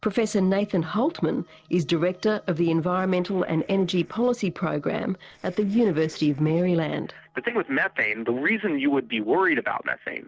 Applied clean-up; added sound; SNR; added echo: neural separator model SepFormer DNS4.